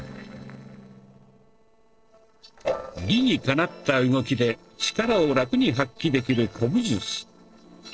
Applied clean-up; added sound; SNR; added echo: neural separator model SepFormer DNS4.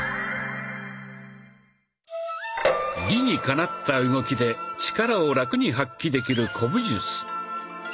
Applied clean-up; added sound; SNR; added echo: none; none; none; none.